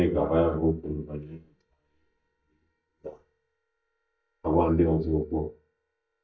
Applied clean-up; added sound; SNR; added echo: neural mask model DeepFilterNet 3.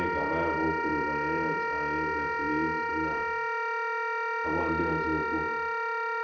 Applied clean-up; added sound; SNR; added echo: none; Wind instrument, woodwind instrument; -4 dB; reverberation time 0.7 s.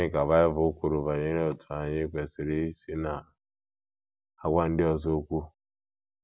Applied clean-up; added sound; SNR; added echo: none; none; none; none.